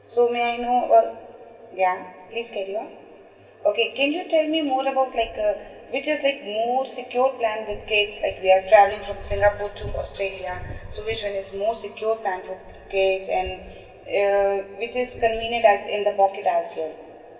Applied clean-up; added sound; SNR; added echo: none; none; none; reverberation time 1.1 s.